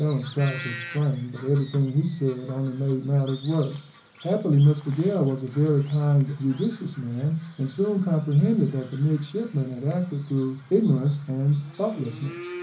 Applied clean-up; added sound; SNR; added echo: none; Bird vocalization, bird call, bird song; 19 dB; reverberation time 0.5 s.